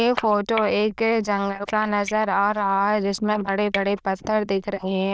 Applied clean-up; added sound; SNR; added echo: neural diffusion model UNIVERSE++.